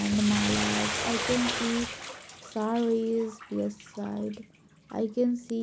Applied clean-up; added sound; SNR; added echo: none; Bathtub (filling or washing); 6 dB; none.